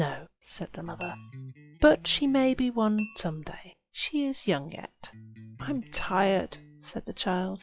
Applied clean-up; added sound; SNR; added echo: classical method log-MMSE.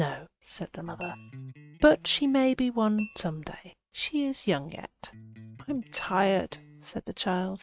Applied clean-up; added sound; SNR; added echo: neural mask model RNNoise.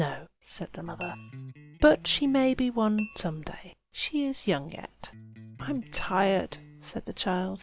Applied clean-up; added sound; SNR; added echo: none; Tap / Glass + Electric guitar; 17 dB; none.